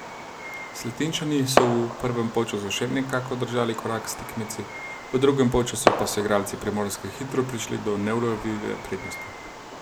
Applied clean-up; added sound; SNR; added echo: none; Fireworks; 5 dB; none.